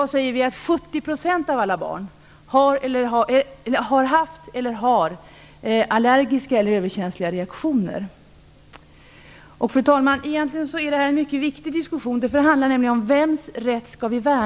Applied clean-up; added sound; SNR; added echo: none; none; none; none.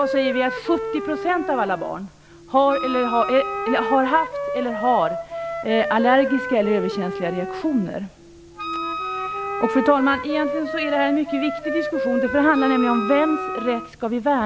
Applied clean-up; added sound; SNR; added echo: none; Wind instrument, woodwind instrument + Wind instrument, woodwind instrument; 6 dB; none.